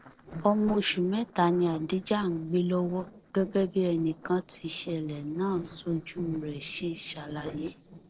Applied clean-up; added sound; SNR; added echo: neural separator model SepFormer DNS4.